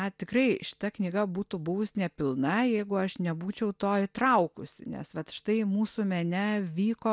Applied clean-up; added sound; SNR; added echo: none; none; none; none.